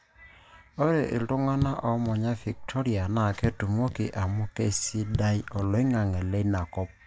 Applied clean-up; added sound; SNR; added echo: none; Raindrop / Drip; 11 dB; none.